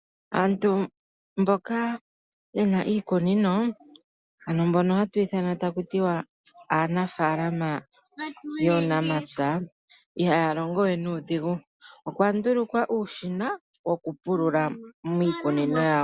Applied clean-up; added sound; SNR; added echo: none; none; none; none.